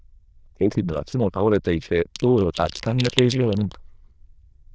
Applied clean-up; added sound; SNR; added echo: neural diffusion model UNIVERSE++.